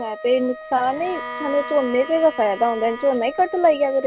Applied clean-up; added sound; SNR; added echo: none; Bowed string instrument + Wind instrument, woodwind instrument; 13 dB; none.